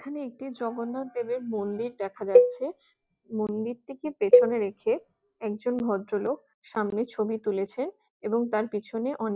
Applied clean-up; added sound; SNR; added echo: classical method log-MMSE.